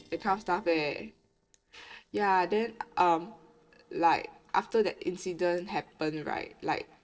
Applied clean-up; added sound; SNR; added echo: neural separator model SepFormer DNS4.